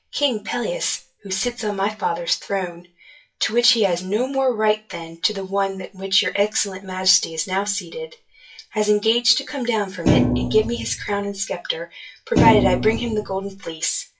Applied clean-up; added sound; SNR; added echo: classical method WPE with log-MMSE.